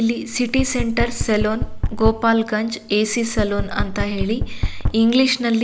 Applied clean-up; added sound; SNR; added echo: none; Knock; 5 dB; none.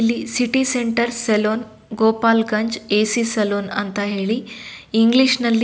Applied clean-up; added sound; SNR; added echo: none; none; none; none.